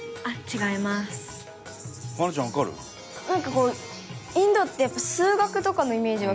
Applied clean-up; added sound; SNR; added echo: none; none; none; none.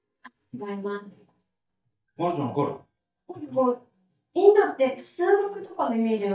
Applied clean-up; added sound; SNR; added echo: neural mask model DeepFilterNet 3.